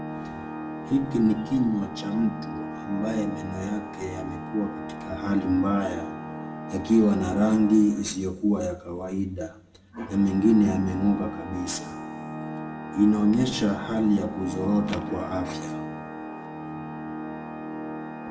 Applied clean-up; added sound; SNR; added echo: none; Organ; 9 dB; reverberation time 0.6 s.